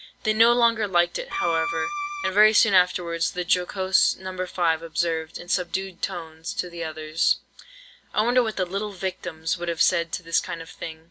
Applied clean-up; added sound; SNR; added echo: none; Bowed string instrument; 2 dB; none.